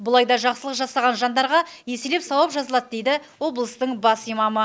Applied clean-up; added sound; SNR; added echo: none; none; none; none.